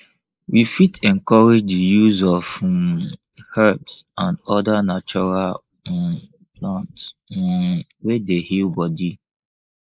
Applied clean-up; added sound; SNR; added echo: neural mask model Resemble Enhance denoiser.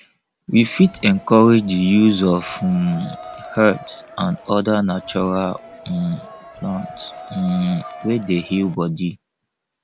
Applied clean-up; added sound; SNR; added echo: none; Crowd; 18 dB; none.